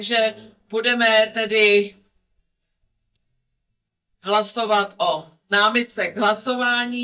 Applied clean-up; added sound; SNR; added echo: neural mask model DeepFilterNet 3.